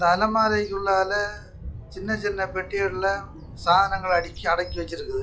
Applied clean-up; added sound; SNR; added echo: classical method log-MMSE.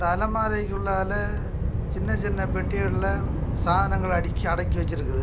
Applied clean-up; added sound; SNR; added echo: none; Bird vocalization, bird call, bird song; -2 dB; none.